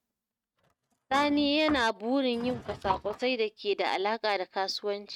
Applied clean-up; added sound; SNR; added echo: neural mask model RNNoise.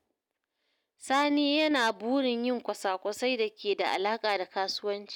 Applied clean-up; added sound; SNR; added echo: none; none; none; none.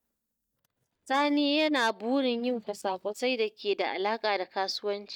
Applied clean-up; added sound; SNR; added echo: neural mask model DeepFilterNet 3.